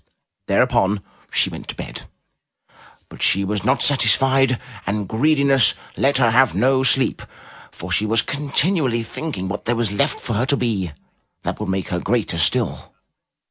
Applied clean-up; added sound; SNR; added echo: none; none; none; none.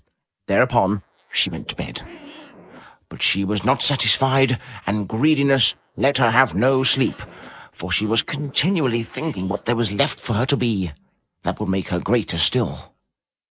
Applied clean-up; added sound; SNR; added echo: neural mask model Resemble Enhance denoiser.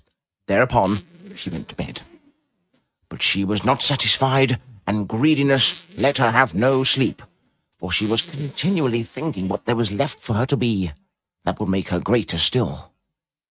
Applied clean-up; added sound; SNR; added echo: neural mask model RNNoise.